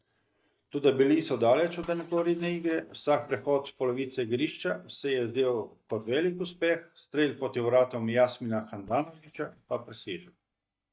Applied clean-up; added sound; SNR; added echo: neural mask model DeepFilterNet 3.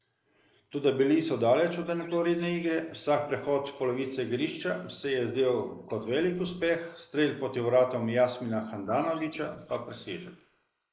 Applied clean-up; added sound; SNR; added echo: neural mask model Resemble Enhance denoiser.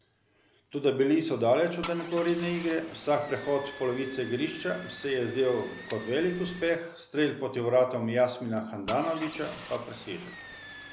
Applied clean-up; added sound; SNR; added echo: none; Engine starting / Car; 17 dB; none.